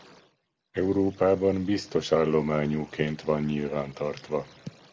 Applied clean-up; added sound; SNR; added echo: none; none; none; none.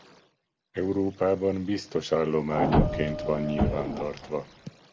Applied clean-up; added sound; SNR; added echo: none; Printer; -1 dB; none.